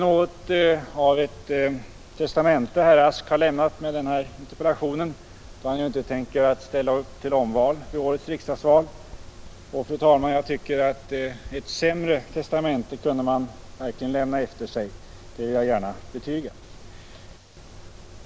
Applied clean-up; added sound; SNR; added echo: none; Writing + Mechanisms; 18 dB; none.